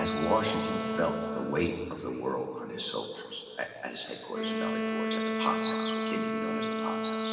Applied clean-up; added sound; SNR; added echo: none; Wind instrument, woodwind instrument; 0 dB; reverberation time 2.4 s.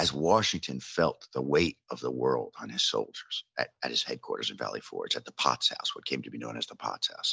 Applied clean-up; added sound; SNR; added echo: none; none; none; none.